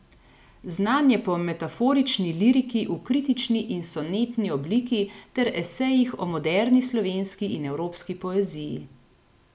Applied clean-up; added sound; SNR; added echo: none; none; none; none.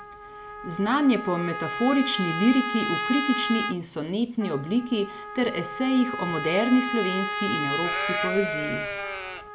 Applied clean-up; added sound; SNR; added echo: none; Livestock, farm animals, working animals + Trumpet; 5 dB; none.